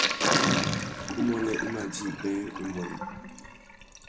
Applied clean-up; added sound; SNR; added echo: none; Sink (filling or washing); -4 dB; none.